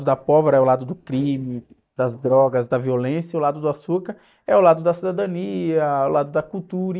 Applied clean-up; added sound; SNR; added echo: neural mask model DeepFilterNet 3.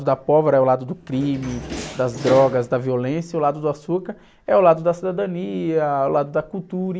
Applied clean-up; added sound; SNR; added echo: none; Door; 11 dB; none.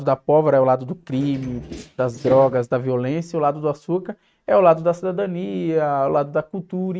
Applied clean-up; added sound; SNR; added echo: neural mask model RNNoise.